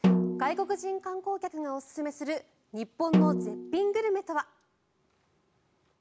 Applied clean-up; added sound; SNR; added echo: none; Snare drum; -3 dB; none.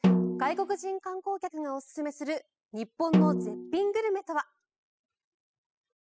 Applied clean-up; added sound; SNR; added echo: classical method spectral subtraction.